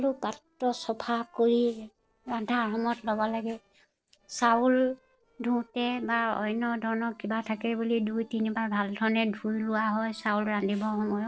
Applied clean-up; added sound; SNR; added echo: neural separator model SepFormer DNS4.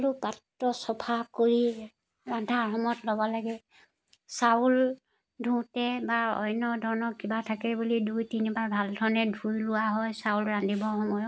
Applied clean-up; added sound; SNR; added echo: none; none; none; none.